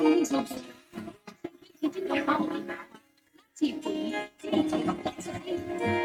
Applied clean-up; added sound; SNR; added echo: neural mask model RNNoise.